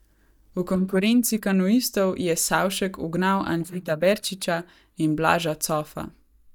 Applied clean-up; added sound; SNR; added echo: neural mask model DeepFilterNet 3.